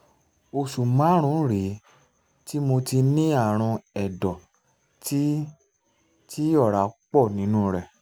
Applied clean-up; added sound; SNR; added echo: none; none; none; none.